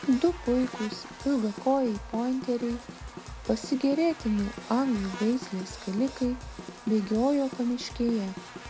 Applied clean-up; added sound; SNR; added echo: none; Buzz + Drum kit; 13 dB; none.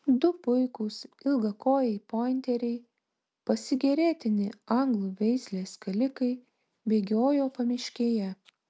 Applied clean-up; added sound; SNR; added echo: none; none; none; none.